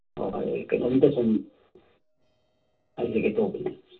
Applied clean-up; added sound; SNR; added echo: neural separator model SepFormer DNS4.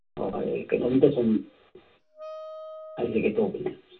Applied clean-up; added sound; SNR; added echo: none; Wind instrument, woodwind instrument; 14 dB; reverberation time 0.2 s.